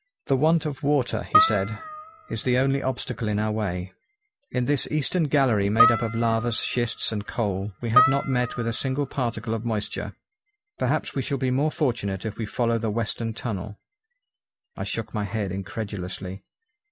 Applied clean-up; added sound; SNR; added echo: none; Harp; 2 dB; none.